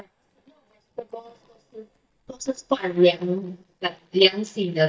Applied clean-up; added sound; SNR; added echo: neural mask model DeepFilterNet 3.